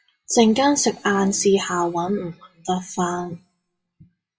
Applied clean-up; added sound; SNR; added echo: classical method WPE with log-MMSE.